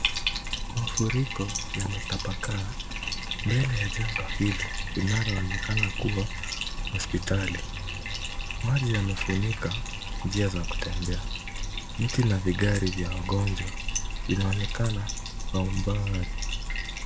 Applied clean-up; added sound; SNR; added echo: none; Bathtub (filling or washing); 2 dB; none.